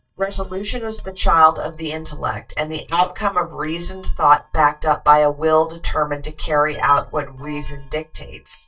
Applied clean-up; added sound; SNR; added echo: neural mask model DeepFilterNet 3.